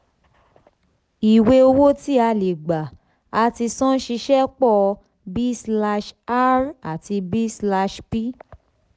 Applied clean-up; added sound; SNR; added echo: none; none; none; none.